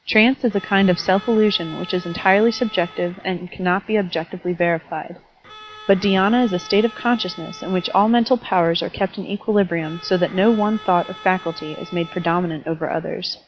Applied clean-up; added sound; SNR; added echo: none; Bowed string instrument; 20 dB; none.